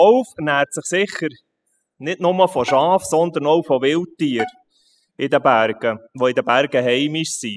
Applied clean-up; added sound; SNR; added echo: classical method spectral subtraction.